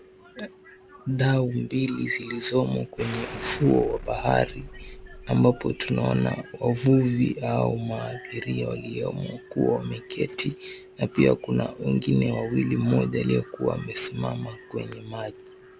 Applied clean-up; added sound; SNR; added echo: none; Explosion; 14 dB; none.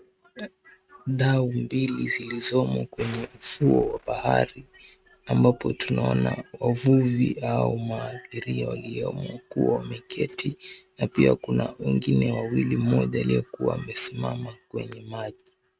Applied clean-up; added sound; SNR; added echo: neural mask model RNNoise.